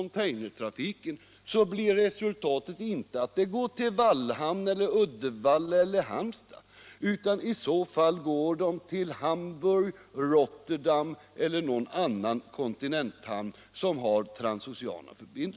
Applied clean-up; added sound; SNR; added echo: none; none; none; none.